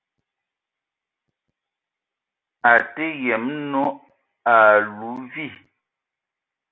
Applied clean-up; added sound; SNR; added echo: none; none; none; none.